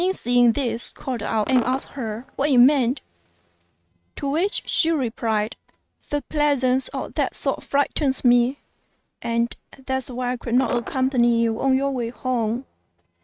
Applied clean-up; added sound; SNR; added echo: neural mask model RNNoise.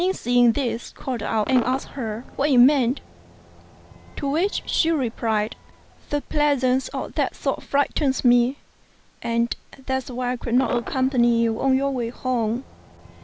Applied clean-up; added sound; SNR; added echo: none; Crowd / Cheering / Fireworks; 20 dB; none.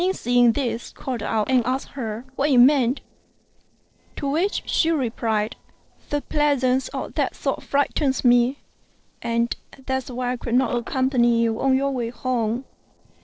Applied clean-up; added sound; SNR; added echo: neural separator model SepFormer DNS4.